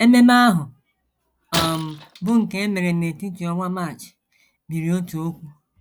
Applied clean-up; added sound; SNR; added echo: none; Shatter; 12 dB; none.